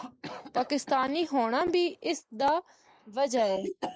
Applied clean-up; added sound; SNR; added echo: neural mask model Resemble Enhance denoiser.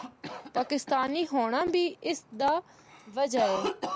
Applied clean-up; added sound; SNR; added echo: none; Cough; 9 dB; none.